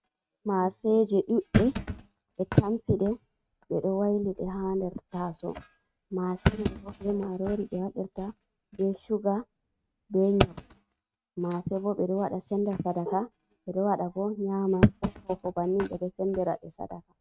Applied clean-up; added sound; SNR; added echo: neural mask model RNNoise.